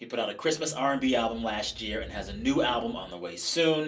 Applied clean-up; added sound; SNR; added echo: none; Animal; 17 dB; reverberation time 0.3 s.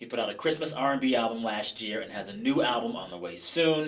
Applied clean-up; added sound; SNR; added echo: neural separator model SepFormer DNS4.